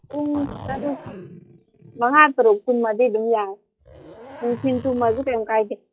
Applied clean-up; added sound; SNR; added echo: classical method log-MMSE.